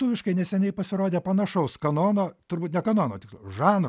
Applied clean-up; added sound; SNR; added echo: none; none; none; none.